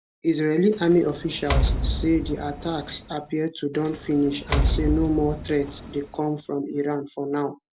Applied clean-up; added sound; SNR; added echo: none; Door; 3 dB; none.